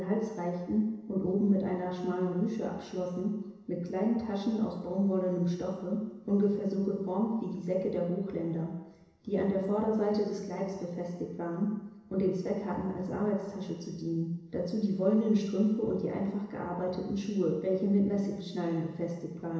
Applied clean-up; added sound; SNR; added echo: none; none; none; reverberation time 1.0 s.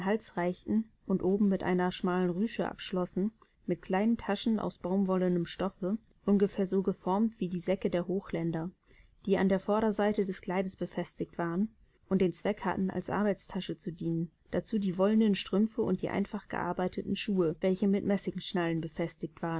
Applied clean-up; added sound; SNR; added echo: none; none; none; none.